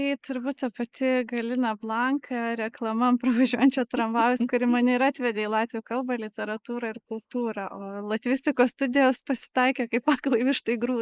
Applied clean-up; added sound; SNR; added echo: neural mask model Resemble Enhance denoiser.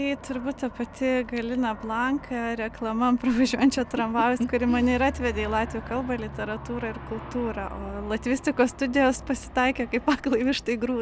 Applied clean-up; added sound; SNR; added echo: none; Aircraft; 14 dB; none.